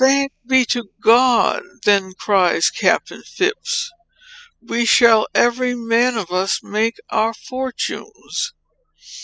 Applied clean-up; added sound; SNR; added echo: classical method spectral subtraction.